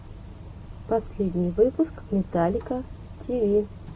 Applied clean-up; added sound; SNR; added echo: none; none; none; none.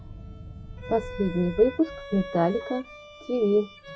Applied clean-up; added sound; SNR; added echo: classical method log-MMSE.